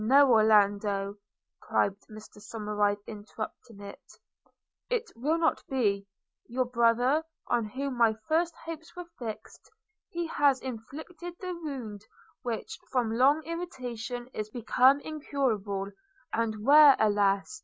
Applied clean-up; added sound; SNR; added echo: none; none; none; none.